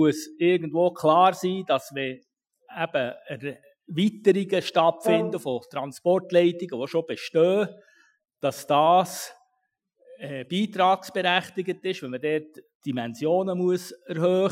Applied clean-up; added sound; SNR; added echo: classical method Wiener filter.